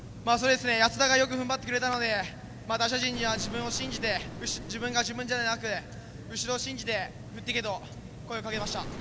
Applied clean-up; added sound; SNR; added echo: none; Explosion + Tick-tock; 12 dB; none.